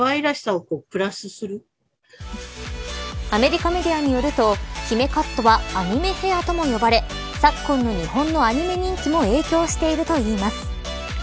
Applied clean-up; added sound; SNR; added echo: none; none; none; none.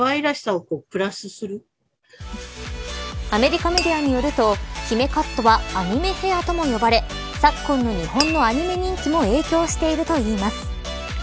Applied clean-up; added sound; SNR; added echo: none; Glass; 9 dB; none.